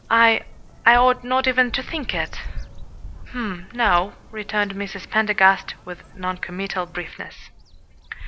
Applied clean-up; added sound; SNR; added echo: none; Bird vocalization, bird call, bird song; 13 dB; none.